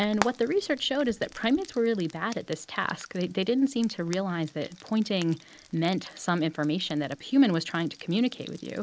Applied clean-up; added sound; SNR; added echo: none; Frying (food); 16 dB; none.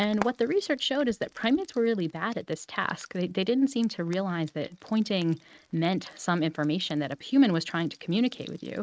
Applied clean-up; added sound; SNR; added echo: neural mask model RNNoise.